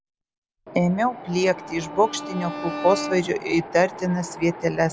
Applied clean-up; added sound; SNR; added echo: none; Bowed string instrument + Wind; 11 dB; none.